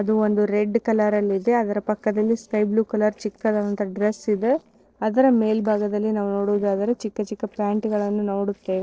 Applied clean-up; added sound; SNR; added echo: neural separator model SepFormer DNS4.